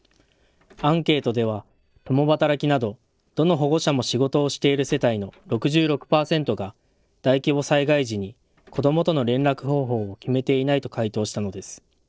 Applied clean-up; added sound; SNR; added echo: neural separator model SepFormer DNS4.